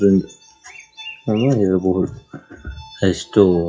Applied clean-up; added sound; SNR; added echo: classical method WPE with log-MMSE.